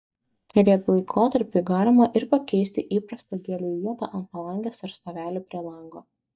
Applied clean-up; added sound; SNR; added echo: neural mask model DeepFilterNet 3.